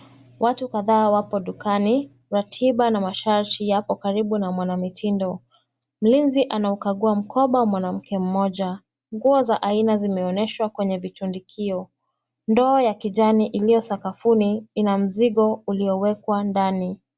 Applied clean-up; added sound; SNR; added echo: none; none; none; none.